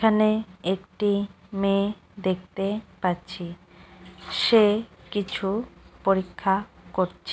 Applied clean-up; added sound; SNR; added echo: none; none; none; none.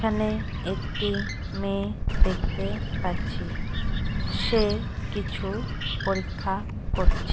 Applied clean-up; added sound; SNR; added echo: none; Bird; -5 dB; none.